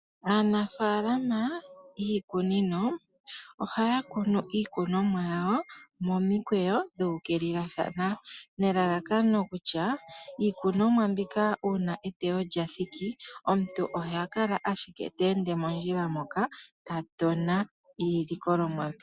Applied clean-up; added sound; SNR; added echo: none; none; none; none.